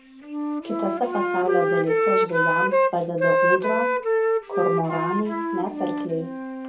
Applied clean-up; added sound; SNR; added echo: none; Wind instrument, woodwind instrument; -4 dB; reverberation time 0.3 s.